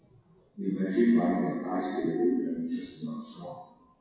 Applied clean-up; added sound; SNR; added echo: classical method WPE with log-MMSE.